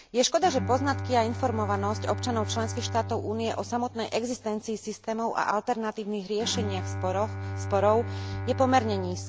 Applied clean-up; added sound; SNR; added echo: none; Bowed string instrument; 7 dB; none.